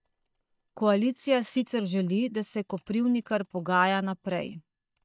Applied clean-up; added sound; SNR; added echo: neural mask model DeepFilterNet 3.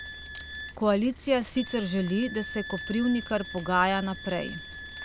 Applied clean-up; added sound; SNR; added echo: none; Rain + Wind instrument, woodwind instrument; 12 dB; none.